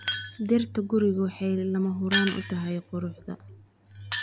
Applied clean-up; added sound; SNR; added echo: none; Shatter; 5 dB; none.